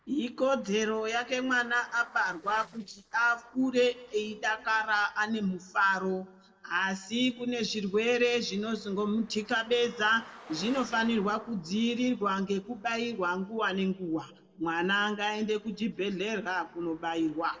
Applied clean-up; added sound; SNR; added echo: neural separator model SepFormer DNS4.